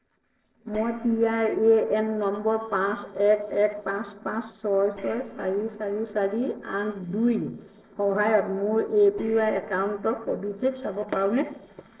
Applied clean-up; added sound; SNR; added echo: neural separator model SepFormer DNS4.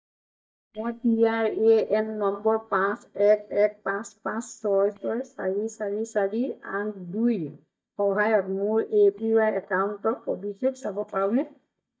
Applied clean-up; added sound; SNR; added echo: neural mask model DeepFilterNet 3.